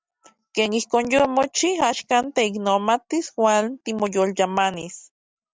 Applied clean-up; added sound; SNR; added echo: none; none; none; none.